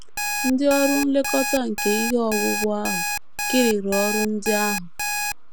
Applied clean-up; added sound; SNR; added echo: none; Alarm; 3 dB; none.